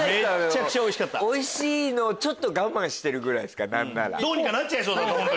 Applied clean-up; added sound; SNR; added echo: none; none; none; none.